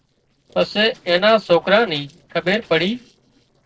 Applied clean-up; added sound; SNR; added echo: neural separator model SepFormer DNS4.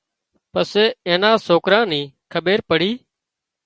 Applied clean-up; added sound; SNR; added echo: none; none; none; none.